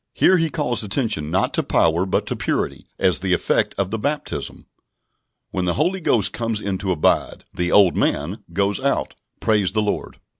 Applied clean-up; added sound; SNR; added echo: none; none; none; none.